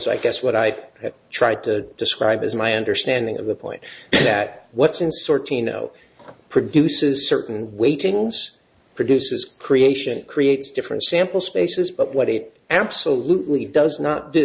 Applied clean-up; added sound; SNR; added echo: none; none; none; none.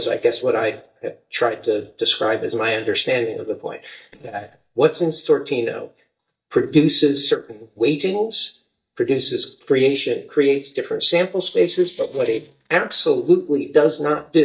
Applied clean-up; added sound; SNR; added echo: neural mask model DeepFilterNet 3.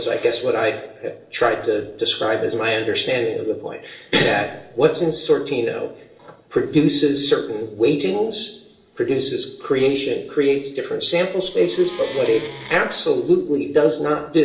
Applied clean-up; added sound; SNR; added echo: neural separator model SepFormer DNS4.